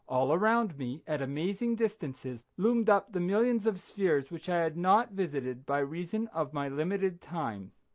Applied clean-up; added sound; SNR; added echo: none; none; none; none.